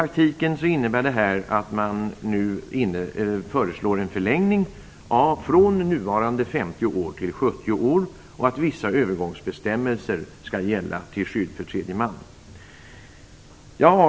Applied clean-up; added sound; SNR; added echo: none; none; none; none.